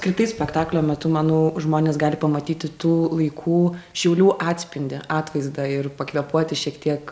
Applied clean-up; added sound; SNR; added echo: none; none; none; none.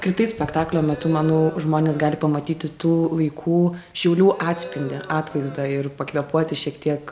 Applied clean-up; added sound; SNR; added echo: none; Crowd; 18 dB; none.